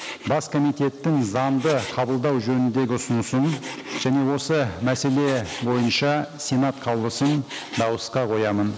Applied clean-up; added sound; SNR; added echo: none; Frying (food); 16 dB; none.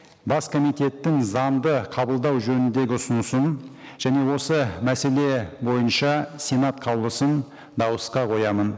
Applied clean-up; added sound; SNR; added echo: none; none; none; none.